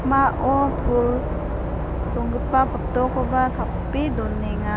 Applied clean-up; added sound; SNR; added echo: none; Insect / Frog; 2 dB; none.